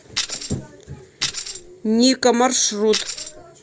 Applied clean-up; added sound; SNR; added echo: none; Tambourine; 6 dB; none.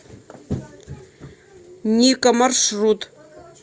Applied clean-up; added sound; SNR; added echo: none; none; none; none.